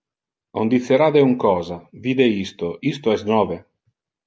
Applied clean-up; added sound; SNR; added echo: none; none; none; none.